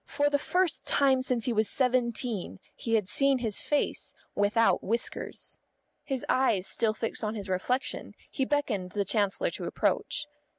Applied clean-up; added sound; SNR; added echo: none; none; none; none.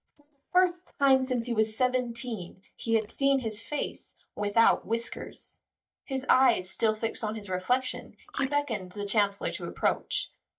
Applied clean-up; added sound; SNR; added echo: neural mask model DeepFilterNet 3.